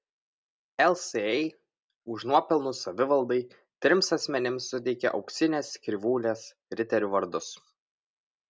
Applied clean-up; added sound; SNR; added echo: none; none; none; none.